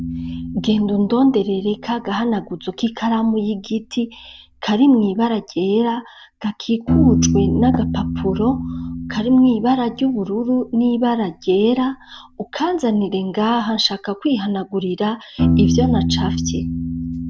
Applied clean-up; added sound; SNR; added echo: none; Piano; 5 dB; none.